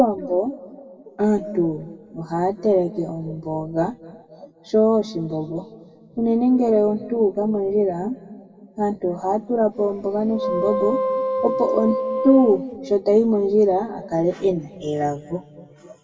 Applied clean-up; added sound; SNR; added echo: none; Wind instrument, woodwind instrument; 3 dB; reverberation time 2.2 s.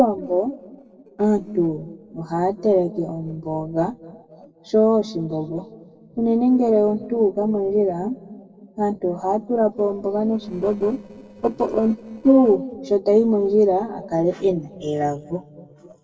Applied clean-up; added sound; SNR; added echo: neural separator model SepFormer DNS4.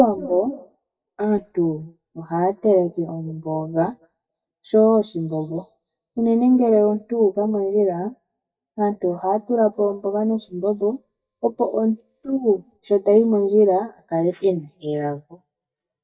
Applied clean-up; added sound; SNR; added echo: neural mask model DeepFilterNet 3.